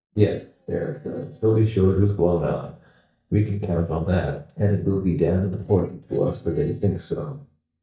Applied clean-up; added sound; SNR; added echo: neural mask model DeepFilterNet 3.